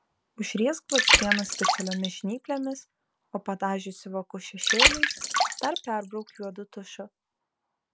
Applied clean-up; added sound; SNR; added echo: none; Water; -4 dB; none.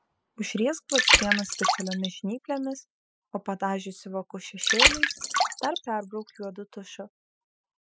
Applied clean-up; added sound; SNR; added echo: classical method spectral subtraction.